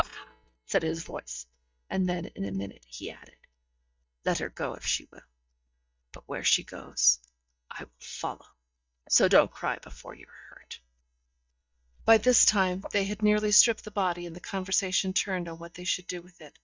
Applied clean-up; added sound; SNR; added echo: neural mask model DeepFilterNet 3.